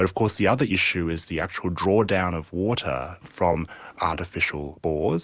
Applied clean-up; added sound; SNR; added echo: none; none; none; none.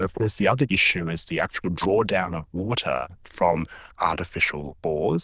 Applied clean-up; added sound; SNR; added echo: neural diffusion model UNIVERSE++.